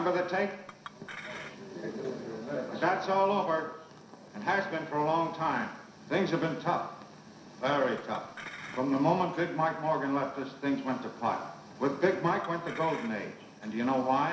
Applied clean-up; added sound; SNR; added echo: none; Chink, clink; 18 dB; reverberation time 0.7 s.